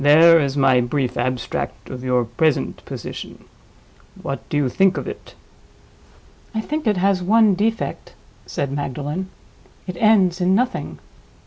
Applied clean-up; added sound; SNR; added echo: none; none; none; none.